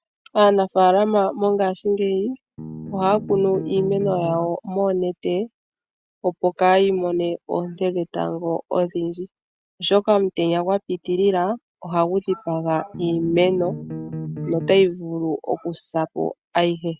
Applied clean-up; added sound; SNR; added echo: neural mask model RNNoise.